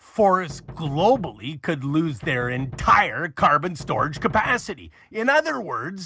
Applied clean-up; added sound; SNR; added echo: none; Knock; 17 dB; none.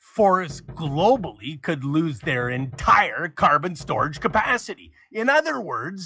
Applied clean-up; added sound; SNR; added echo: classical method log-MMSE.